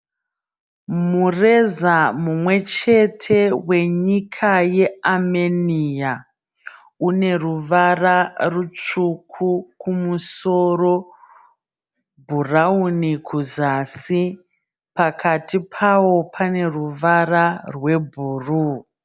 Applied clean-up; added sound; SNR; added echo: none; none; none; none.